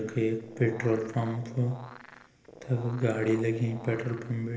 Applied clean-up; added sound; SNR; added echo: none; Animal; 18 dB; reverberation time 0.8 s.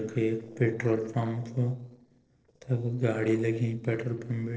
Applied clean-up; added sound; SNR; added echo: neural separator model SepFormer DNS4.